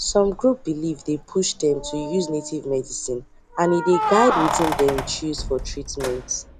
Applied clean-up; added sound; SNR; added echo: none; Keys jangling; 6 dB; none.